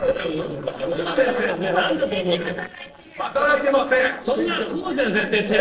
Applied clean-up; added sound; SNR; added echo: neural separator model SepFormer DNS4.